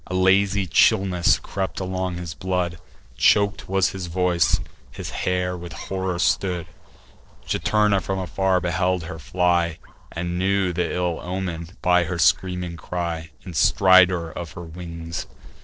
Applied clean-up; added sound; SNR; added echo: neural separator model SepFormer DNS4.